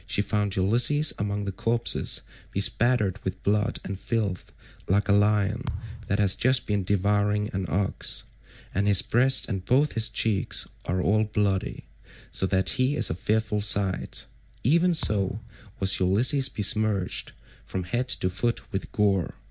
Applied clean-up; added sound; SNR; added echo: none; Thump, thud; 14 dB; none.